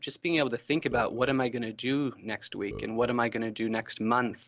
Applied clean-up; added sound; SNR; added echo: none; Burping, eructation; 18 dB; none.